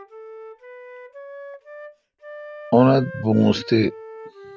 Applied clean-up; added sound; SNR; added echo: none; Wind instrument, woodwind instrument; 16 dB; none.